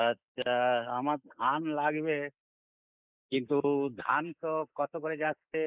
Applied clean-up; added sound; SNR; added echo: neural mask model Resemble Enhance denoiser.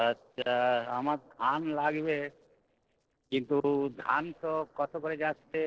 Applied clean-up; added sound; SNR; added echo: neural separator model SepFormer DNS4.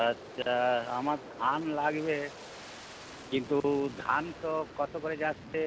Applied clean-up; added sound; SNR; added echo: none; Aircraft; 15 dB; none.